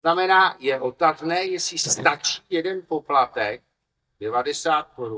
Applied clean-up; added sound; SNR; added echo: neural mask model DeepFilterNet 3.